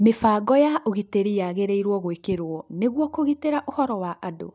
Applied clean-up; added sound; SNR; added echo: none; none; none; none.